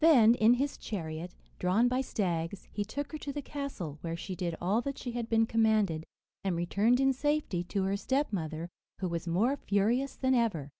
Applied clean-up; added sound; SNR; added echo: none; none; none; none.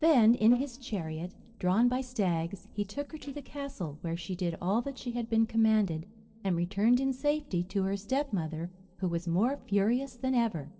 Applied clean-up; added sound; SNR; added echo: neural separator model SepFormer DNS4.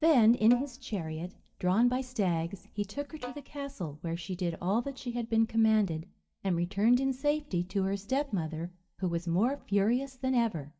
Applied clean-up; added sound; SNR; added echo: neural mask model DeepFilterNet 3.